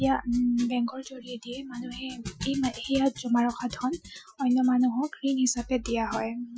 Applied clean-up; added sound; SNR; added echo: classical method Wiener filter.